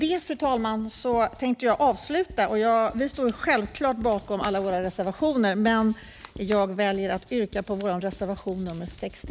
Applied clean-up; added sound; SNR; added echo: none; Finger snapping + Writing; 20 dB; none.